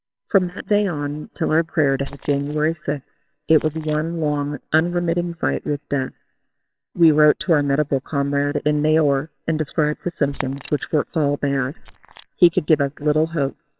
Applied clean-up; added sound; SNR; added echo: neural separator model SepFormer WHAMR!.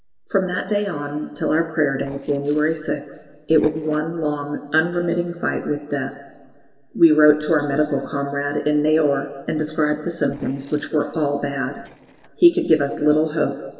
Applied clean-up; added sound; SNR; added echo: neural separator model SepFormer DNS4.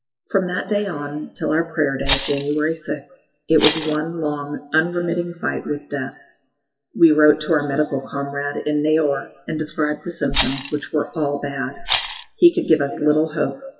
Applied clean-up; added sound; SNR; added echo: classical method WPE with log-MMSE.